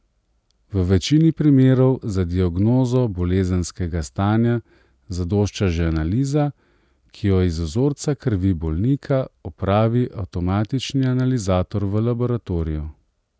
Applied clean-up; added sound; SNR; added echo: none; none; none; none.